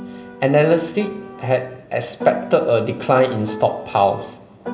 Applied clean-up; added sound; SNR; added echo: none; Piano; 14 dB; reverberation time 2.7 s.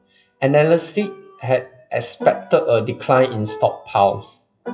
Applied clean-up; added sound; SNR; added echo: classical method WPE with log-MMSE.